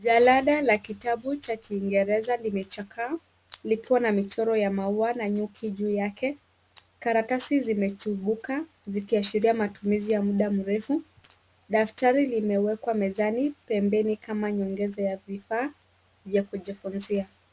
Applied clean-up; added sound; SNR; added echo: none; none; none; none.